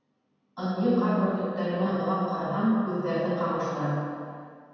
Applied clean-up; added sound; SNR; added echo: none; none; none; reverberation time 2.1 s.